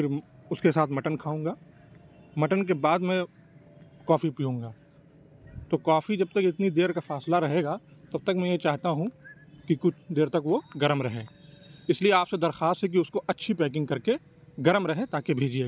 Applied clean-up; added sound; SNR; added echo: none; none; none; none.